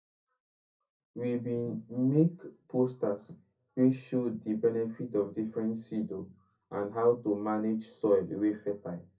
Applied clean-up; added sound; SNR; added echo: none; none; none; reverberation time 0.3 s.